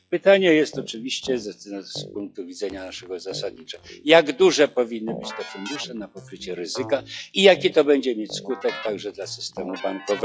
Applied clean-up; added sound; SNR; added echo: classical method log-MMSE.